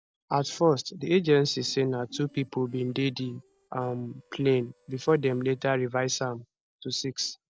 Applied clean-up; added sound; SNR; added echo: neural separator model SepFormer DNS4.